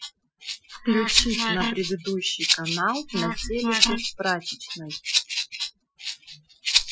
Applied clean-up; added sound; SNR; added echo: classical method Wiener filter.